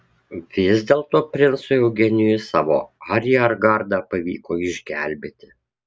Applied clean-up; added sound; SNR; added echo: none; none; none; none.